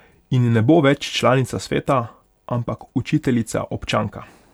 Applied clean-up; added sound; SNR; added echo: none; none; none; none.